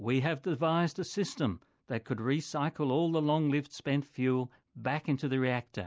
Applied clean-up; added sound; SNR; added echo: none; none; none; none.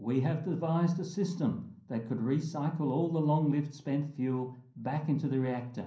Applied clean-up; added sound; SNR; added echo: none; none; none; reverberation time 0.6 s.